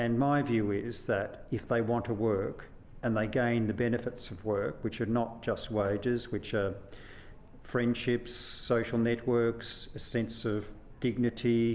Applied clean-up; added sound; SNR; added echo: none; none; none; none.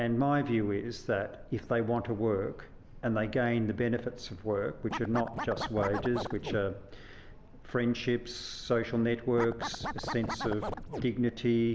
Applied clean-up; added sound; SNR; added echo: none; Scratching (performance technique); 6 dB; none.